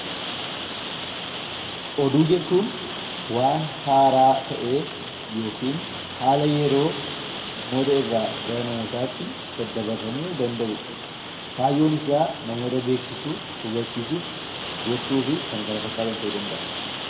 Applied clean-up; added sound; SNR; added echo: none; Rain; 8 dB; reverberation time 1.5 s.